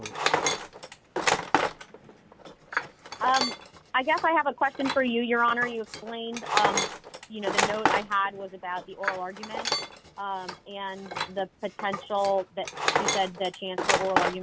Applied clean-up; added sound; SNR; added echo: none; Tools; 1 dB; none.